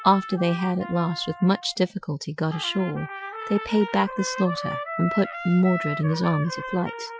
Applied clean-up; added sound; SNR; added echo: classical method Wiener filter.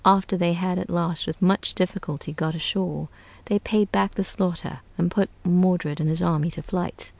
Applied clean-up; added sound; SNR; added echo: none; none; none; none.